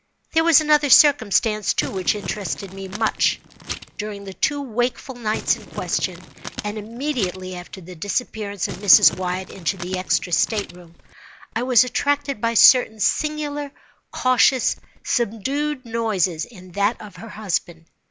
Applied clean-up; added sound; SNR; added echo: none; Crumpling, crinkling; 12 dB; none.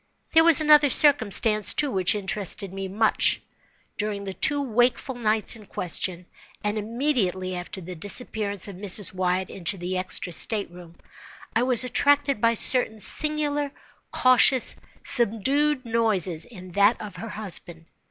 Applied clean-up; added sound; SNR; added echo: none; none; none; none.